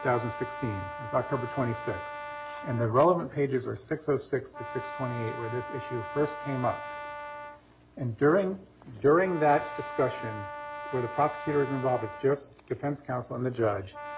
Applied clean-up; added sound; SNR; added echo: none; Brass instrument; 11 dB; none.